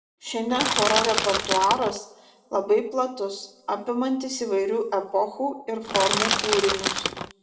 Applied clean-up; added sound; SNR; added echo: none; Crushing; 0 dB; reverberation time 0.6 s.